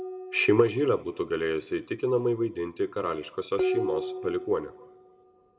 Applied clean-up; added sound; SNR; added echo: none; Dishes, pots, and pans; 8 dB; reverberation time 1.0 s.